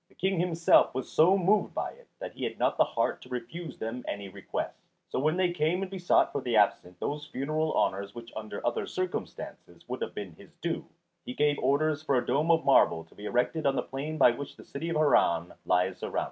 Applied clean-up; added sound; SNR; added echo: none; none; none; none.